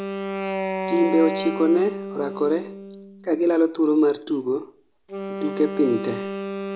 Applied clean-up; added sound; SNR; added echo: none; Wind instrument, woodwind instrument; 7 dB; none.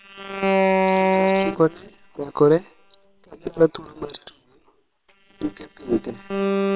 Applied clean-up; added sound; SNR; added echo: neural separator model SepFormer WHAM!.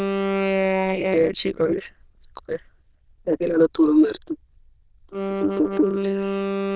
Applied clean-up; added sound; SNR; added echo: neural diffusion model UNIVERSE++.